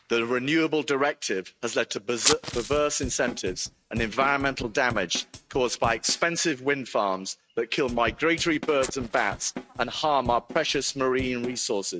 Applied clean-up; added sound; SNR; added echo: neural mask model RNNoise.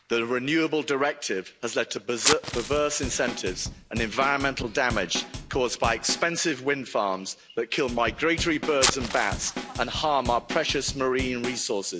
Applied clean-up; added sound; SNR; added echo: none; Fire + Drum / Drum kit; 8 dB; none.